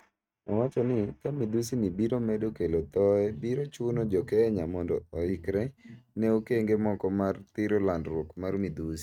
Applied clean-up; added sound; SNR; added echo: neural mask model RNNoise.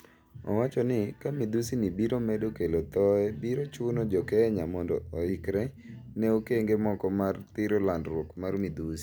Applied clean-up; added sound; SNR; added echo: none; none; none; none.